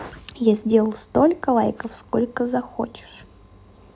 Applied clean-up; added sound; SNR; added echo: none; none; none; none.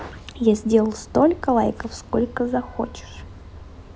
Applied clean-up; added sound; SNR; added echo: none; Vehicle horn, car horn, honking; 17 dB; none.